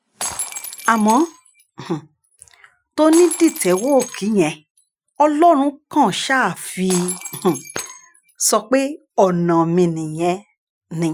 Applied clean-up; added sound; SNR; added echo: classical method Wiener filter.